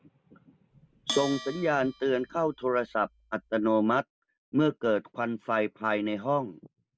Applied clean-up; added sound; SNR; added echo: none; Bell; 13 dB; none.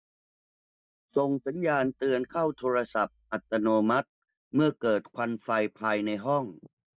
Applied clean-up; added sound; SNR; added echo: neural mask model DeepFilterNet 3.